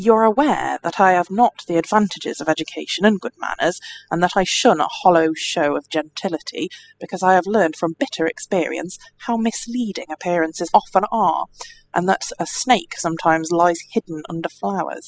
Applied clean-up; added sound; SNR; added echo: classical method spectral subtraction.